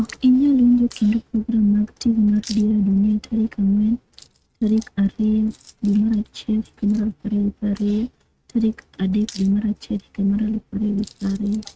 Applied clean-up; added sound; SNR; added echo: neural mask model RNNoise.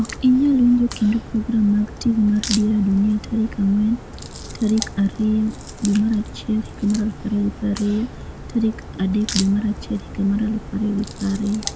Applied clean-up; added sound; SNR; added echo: none; Crack; 12 dB; none.